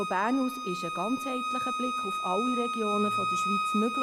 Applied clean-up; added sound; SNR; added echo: none; Bowed string instrument; 0 dB; none.